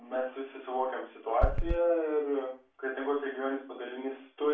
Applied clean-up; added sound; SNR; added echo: none; Run; -4 dB; reverberation time 0.3 s.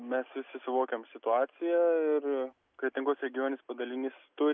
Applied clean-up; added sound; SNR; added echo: none; none; none; none.